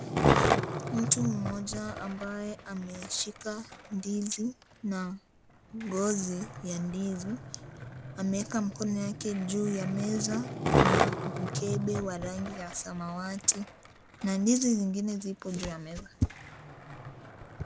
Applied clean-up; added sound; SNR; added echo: none; Skateboard; 1 dB; none.